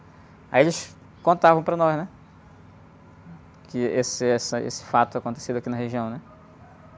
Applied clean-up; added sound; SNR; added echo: none; none; none; none.